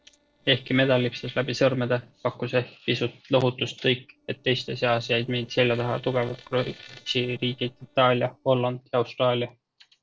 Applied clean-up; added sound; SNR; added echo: neural separator model SepFormer DNS4.